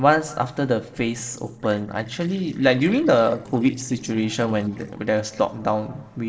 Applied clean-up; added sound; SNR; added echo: neural separator model SepFormer DNS4.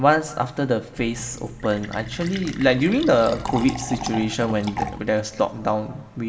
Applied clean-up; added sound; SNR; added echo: none; Fill (with liquid); 12 dB; reverberation time 1.5 s.